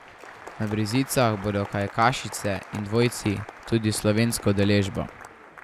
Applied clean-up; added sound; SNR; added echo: none; Applause; 16 dB; none.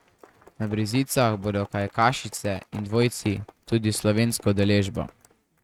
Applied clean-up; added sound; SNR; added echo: neural mask model RNNoise.